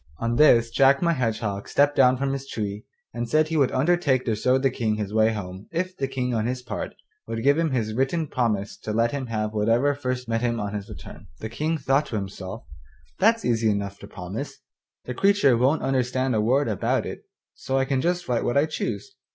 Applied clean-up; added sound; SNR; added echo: none; none; none; none.